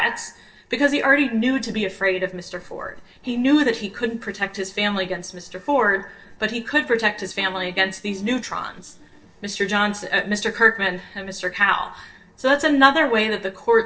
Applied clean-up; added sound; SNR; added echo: neural separator model SepFormer DNS4.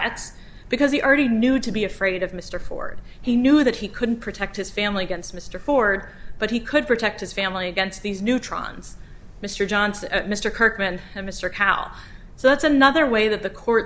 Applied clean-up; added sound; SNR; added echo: none; none; none; none.